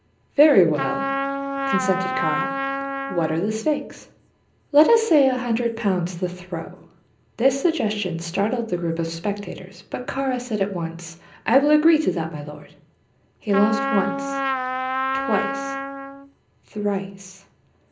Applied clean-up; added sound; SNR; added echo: none; Trumpet; 3 dB; reverberation time 0.5 s.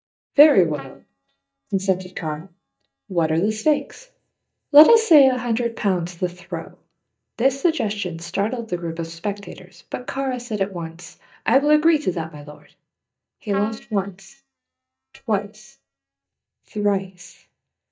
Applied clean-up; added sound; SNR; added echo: neural mask model DeepFilterNet 3.